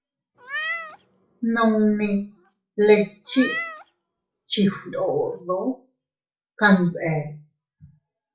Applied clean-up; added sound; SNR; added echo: classical method WPE with log-MMSE.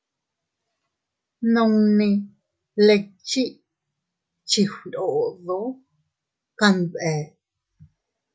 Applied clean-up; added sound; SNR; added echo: none; none; none; none.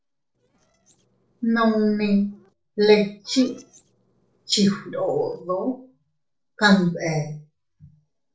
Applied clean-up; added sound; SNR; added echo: neural separator model SepFormer DNS4.